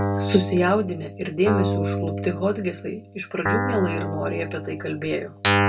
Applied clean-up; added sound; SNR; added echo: none; Guitar; 1 dB; reverberation time 0.1 s.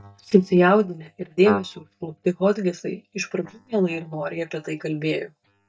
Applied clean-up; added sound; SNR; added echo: neural mask model DeepFilterNet 3.